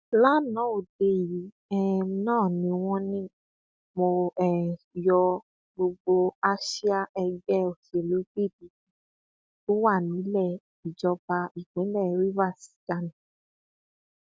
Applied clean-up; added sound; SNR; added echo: none; none; none; none.